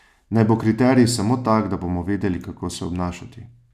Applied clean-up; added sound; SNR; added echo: none; none; none; none.